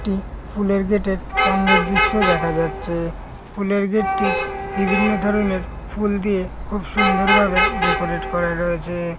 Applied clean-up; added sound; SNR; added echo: none; Traffic noise, roadway noise / Vehicle horn, car horn, honking + Wind instrument, woodwind instrument; 1 dB; none.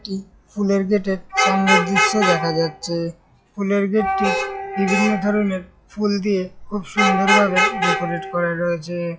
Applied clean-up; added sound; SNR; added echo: classical method log-MMSE.